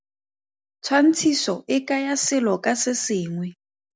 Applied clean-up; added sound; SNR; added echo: none; none; none; none.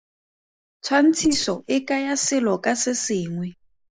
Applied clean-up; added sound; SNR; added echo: neural mask model Resemble Enhance denoiser.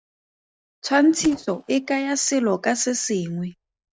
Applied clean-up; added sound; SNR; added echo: neural mask model RNNoise.